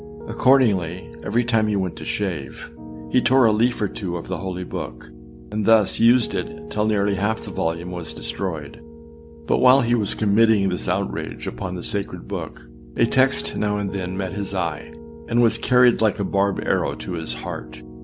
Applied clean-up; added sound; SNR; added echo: none; Piano; 14 dB; none.